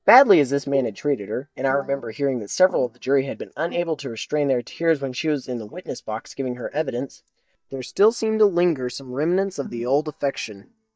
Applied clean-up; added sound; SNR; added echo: neural mask model DeepFilterNet 3.